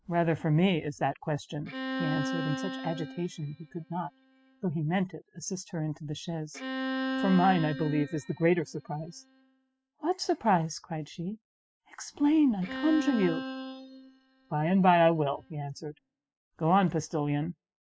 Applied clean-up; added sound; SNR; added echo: classical method spectral subtraction.